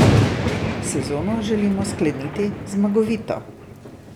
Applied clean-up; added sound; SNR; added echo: none; Thunder; -1 dB; none.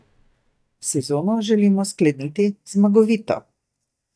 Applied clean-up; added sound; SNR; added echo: neural mask model DeepFilterNet 3.